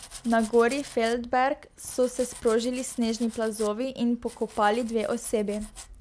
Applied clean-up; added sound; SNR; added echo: none; Domestic sounds, home sounds; 17 dB; none.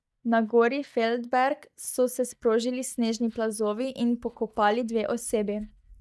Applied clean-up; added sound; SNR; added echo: neural mask model DeepFilterNet 3.